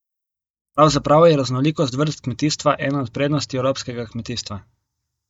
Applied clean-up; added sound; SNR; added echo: neural mask model DeepFilterNet 3.